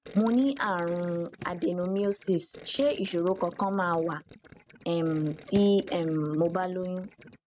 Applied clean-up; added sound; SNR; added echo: neural mask model RNNoise.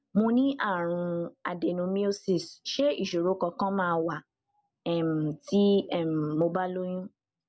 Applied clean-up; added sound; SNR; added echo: none; none; none; none.